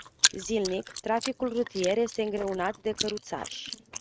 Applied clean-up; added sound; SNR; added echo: neural mask model RNNoise.